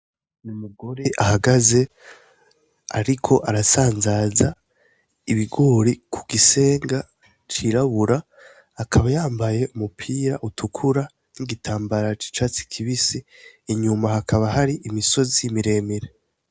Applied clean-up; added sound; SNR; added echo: none; none; none; none.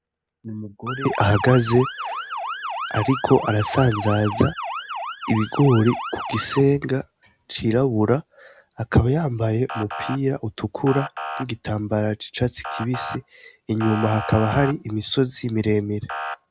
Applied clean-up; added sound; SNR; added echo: none; Motor vehicle (road) / Siren; 11 dB; none.